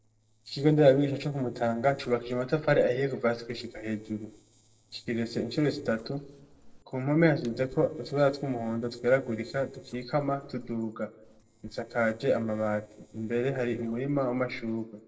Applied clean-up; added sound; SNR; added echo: neural separator model SepFormer DNS4.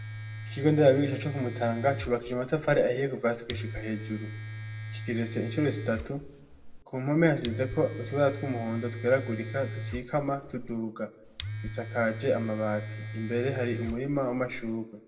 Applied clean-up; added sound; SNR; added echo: none; Domestic sounds, home sounds; 9 dB; reverberation time 0.6 s.